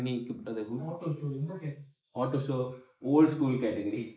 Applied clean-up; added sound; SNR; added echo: neural mask model Resemble Enhance denoiser.